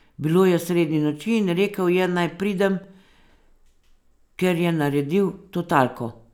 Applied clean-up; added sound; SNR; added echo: none; none; none; none.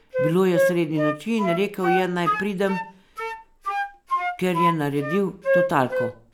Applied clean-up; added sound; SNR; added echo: none; Wind instrument, woodwind instrument; 1 dB; none.